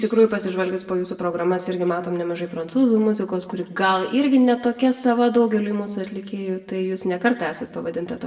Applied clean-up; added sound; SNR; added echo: none; none; none; reverberation time 0.7 s.